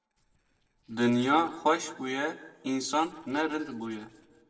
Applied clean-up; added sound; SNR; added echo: neural separator model SepFormer DNS4.